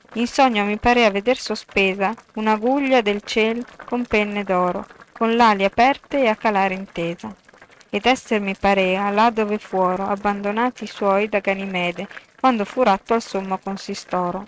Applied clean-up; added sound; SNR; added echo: neural mask model RNNoise.